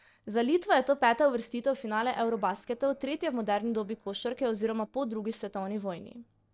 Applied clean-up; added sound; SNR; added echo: neural separator model SepFormer DNS4.